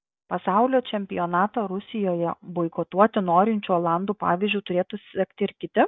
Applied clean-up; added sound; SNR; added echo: none; none; none; none.